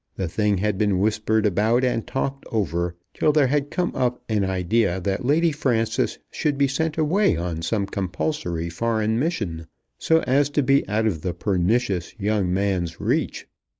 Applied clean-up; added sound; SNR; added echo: neural mask model Resemble Enhance denoiser.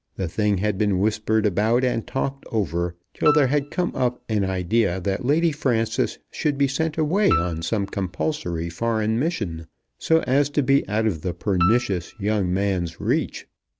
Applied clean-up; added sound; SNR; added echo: none; Piano; 10 dB; none.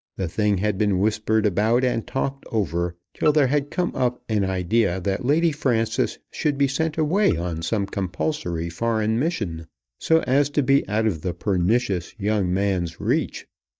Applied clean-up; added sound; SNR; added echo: neural mask model DeepFilterNet 3.